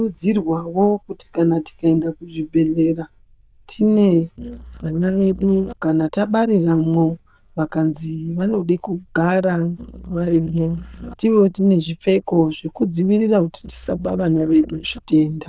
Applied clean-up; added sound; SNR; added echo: neural diffusion model UNIVERSE++.